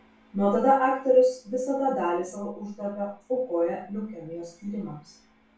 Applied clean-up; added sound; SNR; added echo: none; none; none; reverberation time 0.3 s.